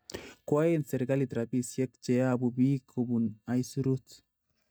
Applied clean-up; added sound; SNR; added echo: neural mask model DeepFilterNet 3.